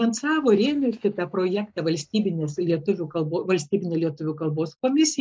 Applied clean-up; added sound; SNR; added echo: neural mask model DeepFilterNet 3.